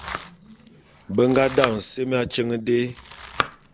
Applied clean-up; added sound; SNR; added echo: none; Domestic sounds, home sounds; 10 dB; none.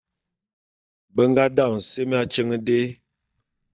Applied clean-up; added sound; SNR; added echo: neural mask model DeepFilterNet 3.